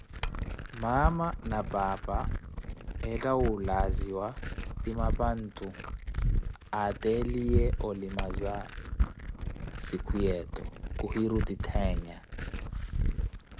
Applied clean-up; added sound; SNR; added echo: none; Glass; -1 dB; none.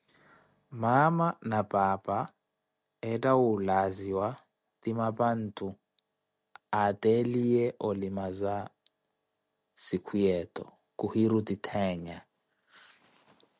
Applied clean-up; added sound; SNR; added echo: none; none; none; none.